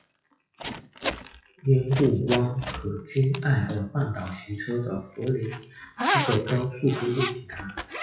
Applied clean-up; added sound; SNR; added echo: classical method WPE with log-MMSE.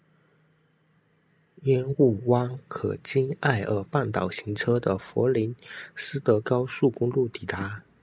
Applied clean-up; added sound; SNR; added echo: none; none; none; none.